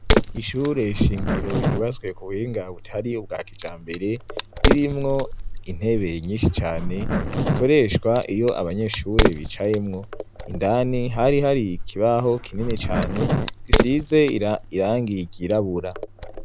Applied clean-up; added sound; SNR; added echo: none; Crack + Zipper (clothing); 2 dB; none.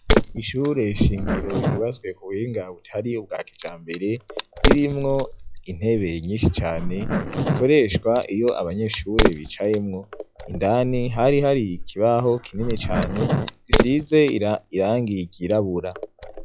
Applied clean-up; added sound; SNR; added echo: classical method log-MMSE.